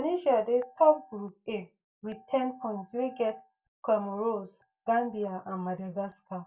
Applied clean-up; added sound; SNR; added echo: neural mask model DeepFilterNet 3.